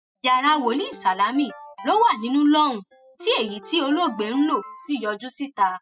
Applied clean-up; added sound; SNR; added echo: classical method spectral subtraction.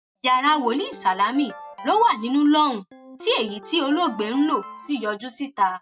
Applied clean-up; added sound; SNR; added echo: none; Ringtone; 18 dB; none.